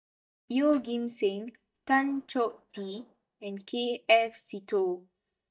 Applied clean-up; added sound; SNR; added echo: neural mask model DeepFilterNet 3.